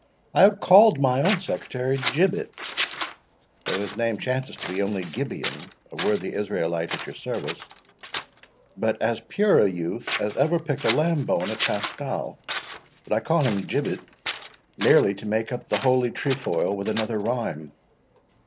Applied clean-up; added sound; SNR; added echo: none; Scissors; 12 dB; none.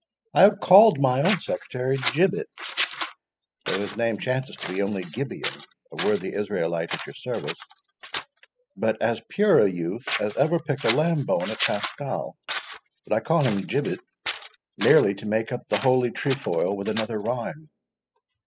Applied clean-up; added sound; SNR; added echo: classical method spectral subtraction.